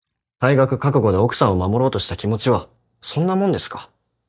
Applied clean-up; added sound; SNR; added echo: neural mask model DeepFilterNet 3.